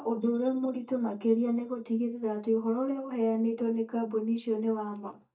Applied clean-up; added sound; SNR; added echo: neural mask model DeepFilterNet 3.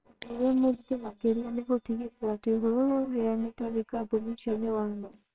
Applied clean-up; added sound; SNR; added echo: neural separator model SepFormer WHAMR!.